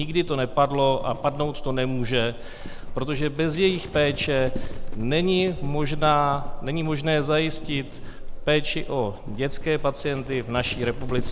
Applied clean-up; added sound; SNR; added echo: none; Livestock, farm animals, working animals; 5 dB; none.